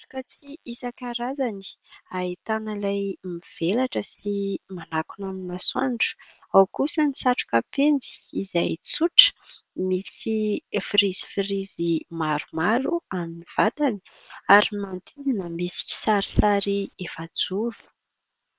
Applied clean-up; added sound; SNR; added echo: neural separator model SepFormer WHAM!.